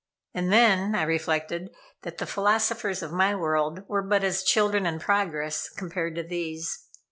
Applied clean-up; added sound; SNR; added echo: none; none; none; none.